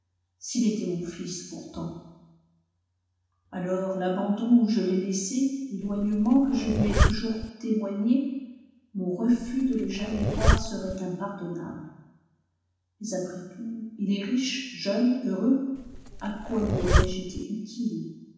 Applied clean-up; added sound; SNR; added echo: none; Zipper (clothing); -2 dB; reverberation time 1.1 s.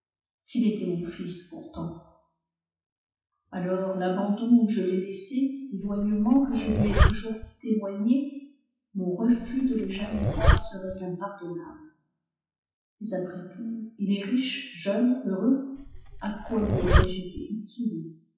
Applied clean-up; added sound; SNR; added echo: classical method WPE with log-MMSE.